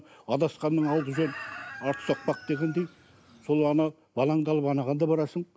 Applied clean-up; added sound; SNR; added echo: none; Chicken, rooster; 15 dB; none.